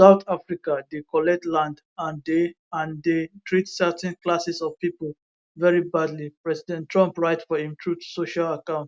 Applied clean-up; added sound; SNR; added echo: none; none; none; none.